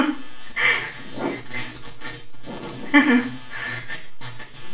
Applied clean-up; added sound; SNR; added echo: none; none; none; reverberation time 0.4 s.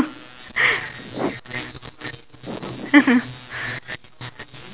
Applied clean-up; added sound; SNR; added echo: none; none; none; none.